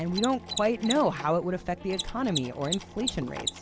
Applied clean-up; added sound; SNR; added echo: none; Mechanisms; 8 dB; none.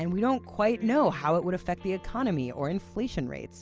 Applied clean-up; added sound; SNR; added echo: none; none; none; none.